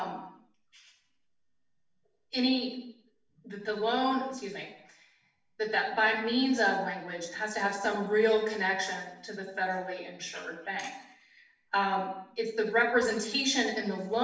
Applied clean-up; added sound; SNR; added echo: none; none; none; reverberation time 0.7 s.